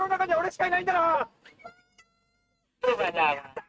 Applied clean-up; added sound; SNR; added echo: neural mask model RNNoise.